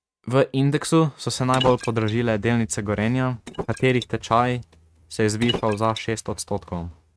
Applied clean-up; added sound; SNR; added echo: neural mask model RNNoise.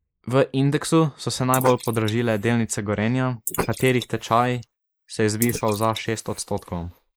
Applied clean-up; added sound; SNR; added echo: neural mask model Resemble Enhance denoiser.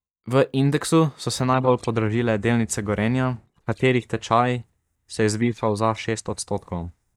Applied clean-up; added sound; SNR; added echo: neural mask model DeepFilterNet 3.